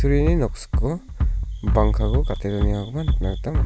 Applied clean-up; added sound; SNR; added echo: none; Bass drum; -3 dB; none.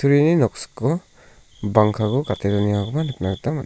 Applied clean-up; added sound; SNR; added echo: none; none; none; none.